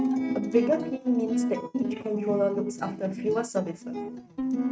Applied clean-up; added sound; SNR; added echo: neural mask model RNNoise.